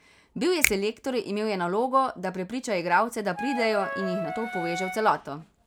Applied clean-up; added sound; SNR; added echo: none; Finger snapping + Wind instrument, woodwind instrument; 5 dB; none.